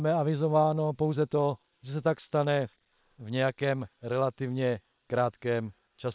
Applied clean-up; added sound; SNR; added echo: neural separator model SepFormer WHAM!.